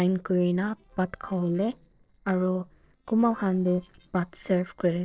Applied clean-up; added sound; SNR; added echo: neural separator model SepFormer DNS4.